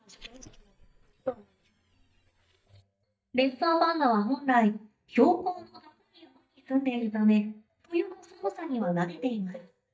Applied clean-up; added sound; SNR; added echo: neural mask model DeepFilterNet 3.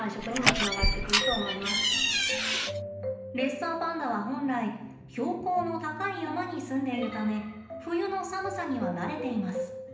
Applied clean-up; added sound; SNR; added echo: none; Door; -4 dB; reverberation time 0.8 s.